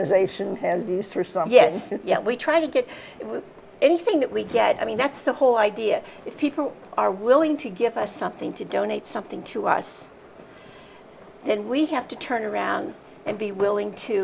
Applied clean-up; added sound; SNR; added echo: none; none; none; none.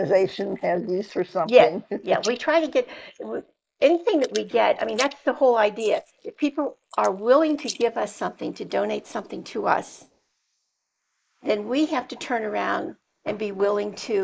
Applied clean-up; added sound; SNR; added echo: neural mask model Resemble Enhance denoiser.